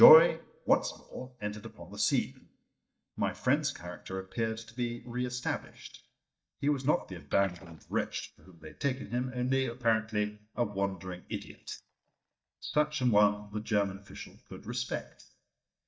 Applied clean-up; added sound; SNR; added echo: neural mask model DeepFilterNet 3.